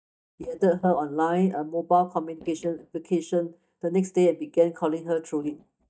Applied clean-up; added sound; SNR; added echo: neural mask model DeepFilterNet 3.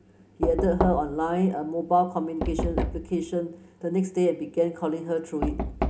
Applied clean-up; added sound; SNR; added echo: none; Knock; 6 dB; reverberation time 0.3 s.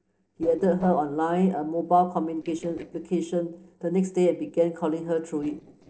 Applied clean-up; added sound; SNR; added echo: neural separator model SepFormer DNS4.